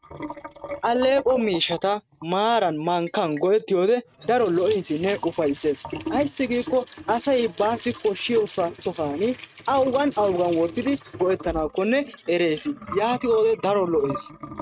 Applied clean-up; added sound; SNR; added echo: neural mask model RNNoise.